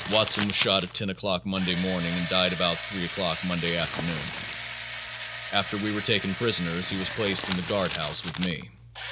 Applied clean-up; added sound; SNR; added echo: none; Crumpling, crinkling + Engine / Drill; 7 dB; none.